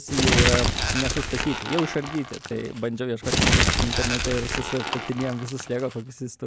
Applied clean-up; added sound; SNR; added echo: none; Crumpling, crinkling; -3 dB; none.